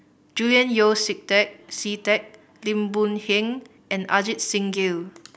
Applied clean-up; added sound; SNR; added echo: none; none; none; none.